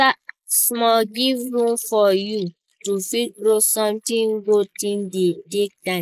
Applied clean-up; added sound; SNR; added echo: neural mask model Resemble Enhance denoiser.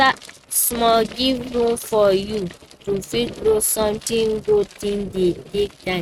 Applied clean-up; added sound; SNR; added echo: neural mask model RNNoise.